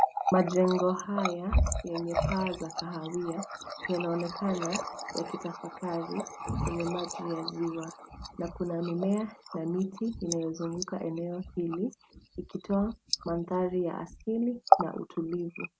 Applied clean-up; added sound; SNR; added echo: none; Water tap, faucet; 2 dB; none.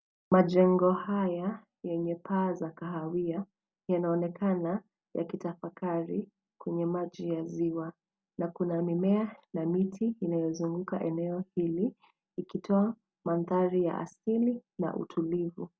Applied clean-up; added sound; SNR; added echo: none; none; none; none.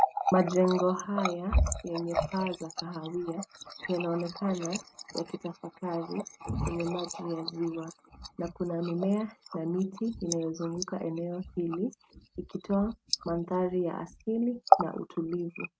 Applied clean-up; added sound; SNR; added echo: neural mask model RNNoise.